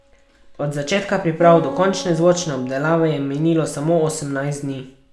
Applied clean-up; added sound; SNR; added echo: none; Acoustic guitar; 16 dB; none.